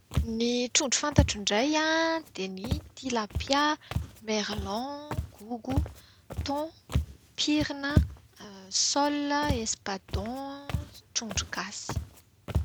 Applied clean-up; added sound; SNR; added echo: none; Walk, footsteps; 3 dB; none.